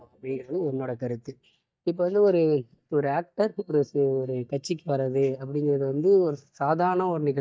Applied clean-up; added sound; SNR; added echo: neural mask model DeepFilterNet 3.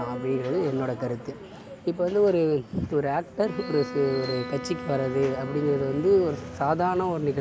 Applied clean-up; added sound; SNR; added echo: none; Wind instrument, woodwind instrument; 14 dB; none.